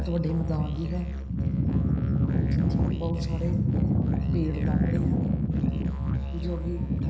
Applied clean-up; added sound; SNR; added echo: none; Musical instrument; 6 dB; reverberation time 0.9 s.